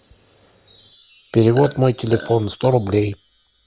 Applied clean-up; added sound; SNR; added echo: none; Chime + Burping, eructation; 20 dB; none.